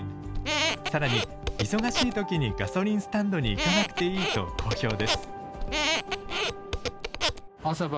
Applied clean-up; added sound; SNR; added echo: none; Squeak; 0 dB; none.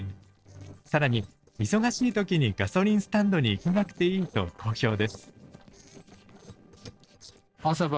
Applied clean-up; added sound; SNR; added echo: neural separator model SepFormer DNS4.